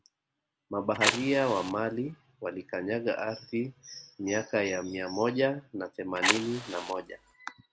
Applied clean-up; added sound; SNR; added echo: none; Fire; 1 dB; none.